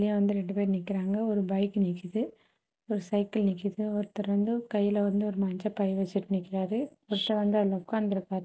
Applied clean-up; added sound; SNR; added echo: none; none; none; none.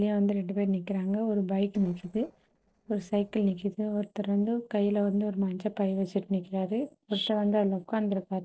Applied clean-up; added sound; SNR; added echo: neural separator model SepFormer DNS4.